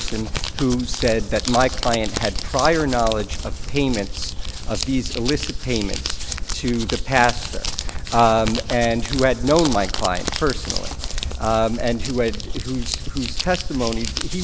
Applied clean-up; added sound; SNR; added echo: none; Crumpling, crinkling; 3 dB; none.